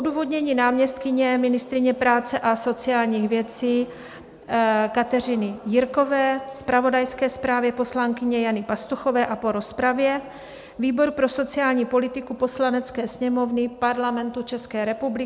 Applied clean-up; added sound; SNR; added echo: none; none; none; none.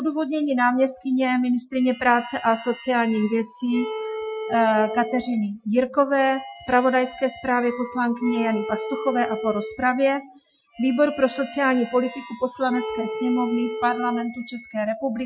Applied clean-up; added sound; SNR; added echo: classical method Wiener filter.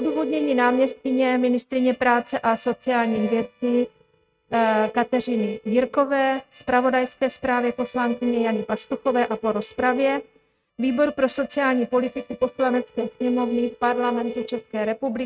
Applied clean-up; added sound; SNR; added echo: neural mask model RNNoise.